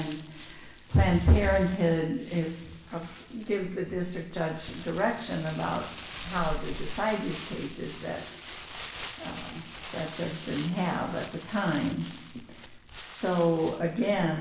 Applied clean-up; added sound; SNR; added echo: none; Crumpling, crinkling; 11 dB; reverberation time 0.8 s.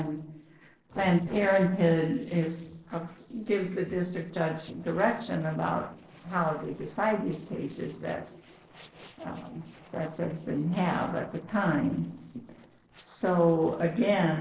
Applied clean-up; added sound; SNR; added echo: neural separator model SepFormer DNS4.